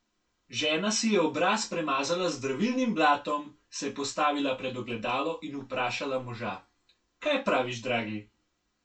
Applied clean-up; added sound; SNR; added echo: none; none; none; reverberation time 0.1 s.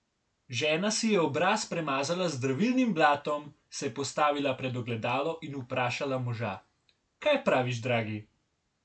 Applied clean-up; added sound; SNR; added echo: none; none; none; none.